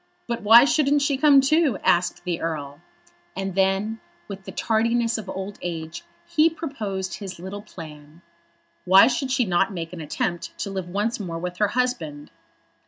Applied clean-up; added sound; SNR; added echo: none; none; none; none.